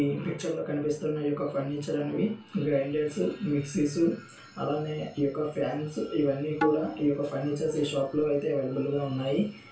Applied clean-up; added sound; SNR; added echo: none; Tabla; 7 dB; reverberation time 0.3 s.